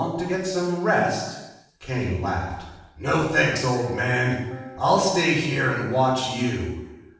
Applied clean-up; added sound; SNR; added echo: none; Piano; 20 dB; reverberation time 0.9 s.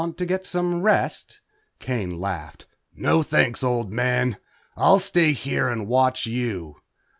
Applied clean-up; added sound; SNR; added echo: none; none; none; none.